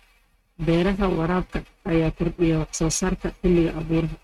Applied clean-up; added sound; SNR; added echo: neural mask model RNNoise.